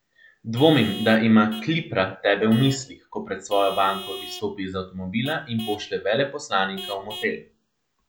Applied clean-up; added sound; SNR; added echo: none; Vehicle horn, car horn, honking / Truck; 17 dB; none.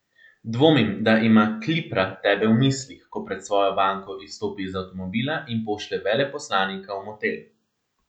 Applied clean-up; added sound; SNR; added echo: none; none; none; none.